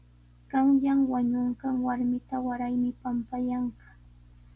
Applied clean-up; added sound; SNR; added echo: none; none; none; none.